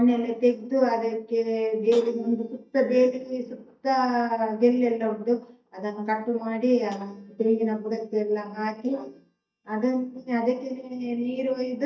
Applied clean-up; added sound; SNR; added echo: neural mask model DeepFilterNet 3.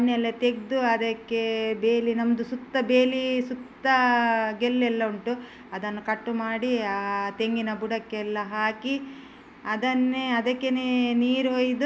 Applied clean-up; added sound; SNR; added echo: none; none; none; none.